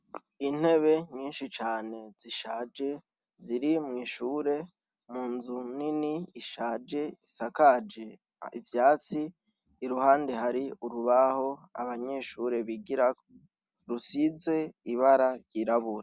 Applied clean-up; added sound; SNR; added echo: none; none; none; none.